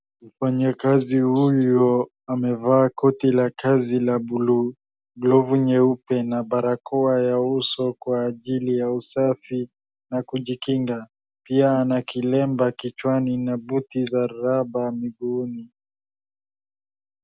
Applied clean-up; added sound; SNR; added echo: none; none; none; none.